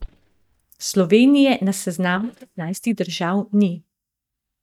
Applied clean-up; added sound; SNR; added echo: neural mask model DeepFilterNet 3.